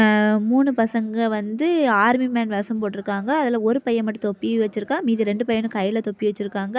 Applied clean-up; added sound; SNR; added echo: none; none; none; none.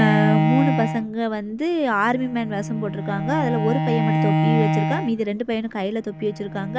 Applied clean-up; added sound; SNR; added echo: none; Bowed string instrument; 0 dB; none.